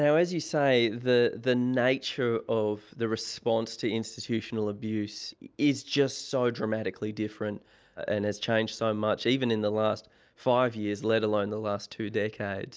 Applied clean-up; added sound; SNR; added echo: none; none; none; none.